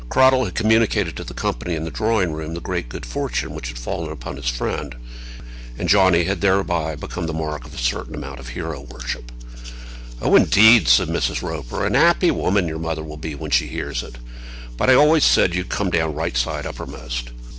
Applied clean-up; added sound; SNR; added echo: none; none; none; none.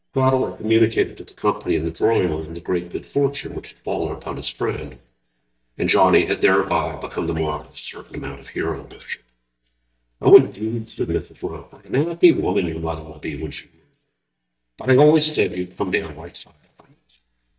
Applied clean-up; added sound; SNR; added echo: neural mask model DeepFilterNet 3.